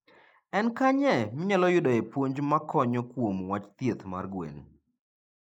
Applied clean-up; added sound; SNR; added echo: neural mask model Resemble Enhance denoiser.